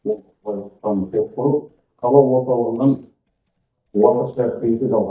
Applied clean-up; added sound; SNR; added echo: neural mask model DeepFilterNet 3.